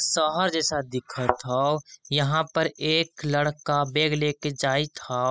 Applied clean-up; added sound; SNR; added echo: classical method spectral subtraction.